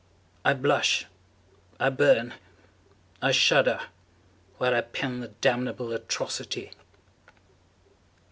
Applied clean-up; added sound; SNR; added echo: none; none; none; none.